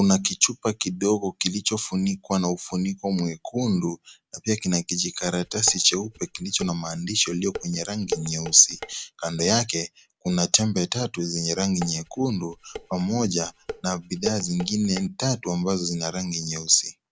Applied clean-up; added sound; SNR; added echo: none; Dishes, pots, and pans; 13 dB; none.